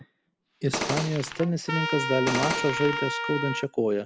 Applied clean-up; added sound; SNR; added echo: none; Trumpet + Gunshot, gunfire; 3 dB; none.